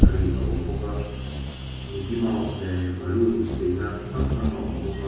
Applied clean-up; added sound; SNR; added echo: none; Bird vocalization, bird call, bird song; -1 dB; reverberation time 1.3 s.